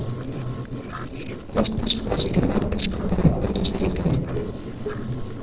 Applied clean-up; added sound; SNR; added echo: neural separator model SepFormer DNS4.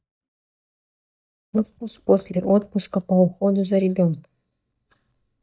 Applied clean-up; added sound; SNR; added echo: neural mask model DeepFilterNet 3.